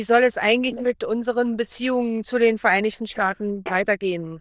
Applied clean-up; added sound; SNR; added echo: neural diffusion model UNIVERSE++.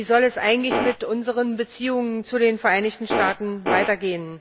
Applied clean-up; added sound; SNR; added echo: none; Fart; 1 dB; none.